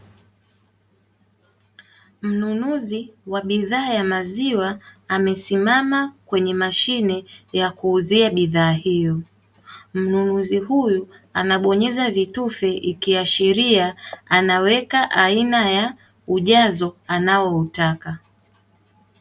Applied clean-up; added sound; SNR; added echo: none; none; none; none.